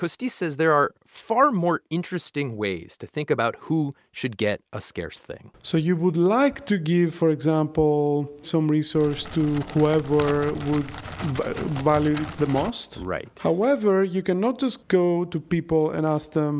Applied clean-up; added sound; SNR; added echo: none; Crackle; 12 dB; none.